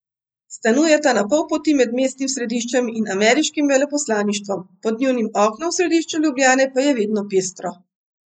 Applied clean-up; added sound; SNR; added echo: neural mask model Resemble Enhance denoiser.